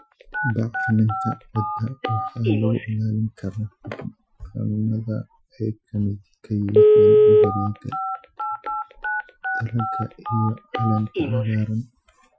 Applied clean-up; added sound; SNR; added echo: classical method Wiener filter.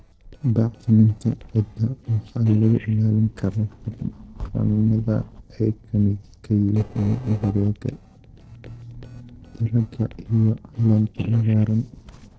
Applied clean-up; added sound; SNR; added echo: neural separator model SepFormer DNS4.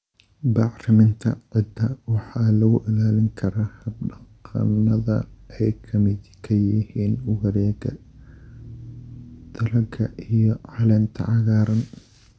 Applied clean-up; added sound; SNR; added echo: none; none; none; none.